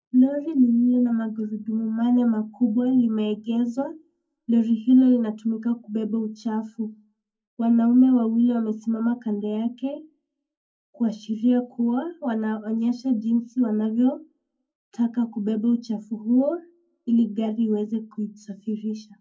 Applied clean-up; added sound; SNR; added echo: none; none; none; reverberation time 0.3 s.